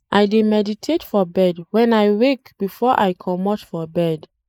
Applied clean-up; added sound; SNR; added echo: neural mask model Resemble Enhance denoiser.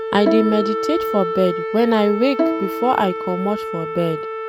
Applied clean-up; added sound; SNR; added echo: none; Bowed string instrument + Wind instrument, woodwind instrument; 3 dB; none.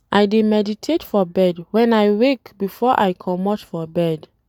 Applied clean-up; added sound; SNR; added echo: none; none; none; none.